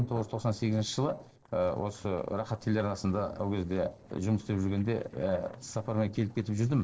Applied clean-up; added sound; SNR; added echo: neural separator model SepFormer DNS4.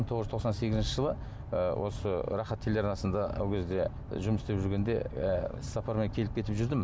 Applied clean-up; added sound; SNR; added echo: none; none; none; none.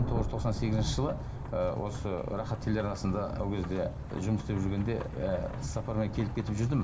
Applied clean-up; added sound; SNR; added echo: none; Rain / Thunderstorm; 9 dB; reverberation time 0.4 s.